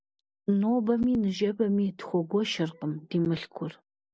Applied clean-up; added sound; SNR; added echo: none; none; none; none.